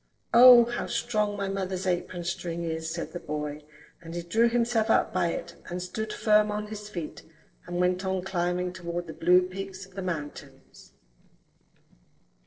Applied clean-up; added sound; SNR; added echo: neural separator model SepFormer DNS4.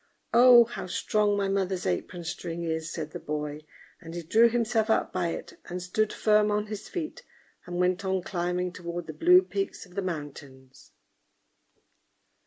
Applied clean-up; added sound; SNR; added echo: none; none; none; none.